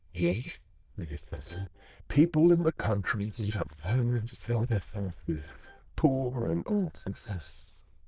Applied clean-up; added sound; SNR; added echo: neural diffusion model UNIVERSE++.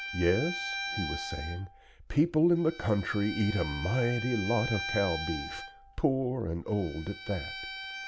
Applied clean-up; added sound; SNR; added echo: none; Bowed string instrument; 9 dB; none.